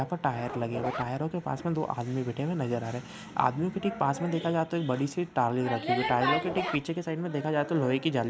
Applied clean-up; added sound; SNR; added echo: none; Zipper (clothing); 10 dB; none.